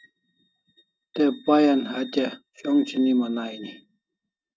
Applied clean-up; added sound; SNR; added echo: neural mask model RNNoise.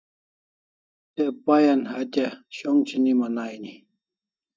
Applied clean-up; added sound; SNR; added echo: neural mask model DeepFilterNet 3.